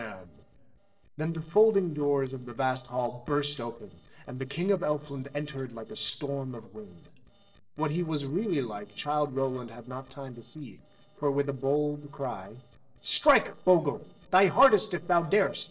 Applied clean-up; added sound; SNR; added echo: neural separator model SepFormer DNS4.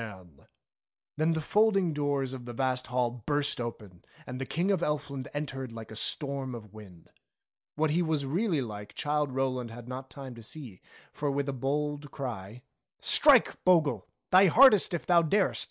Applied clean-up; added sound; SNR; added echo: none; none; none; none.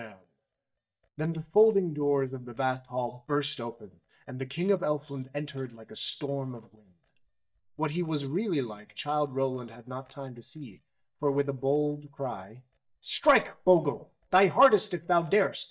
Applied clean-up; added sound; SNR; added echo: neural mask model DeepFilterNet 3.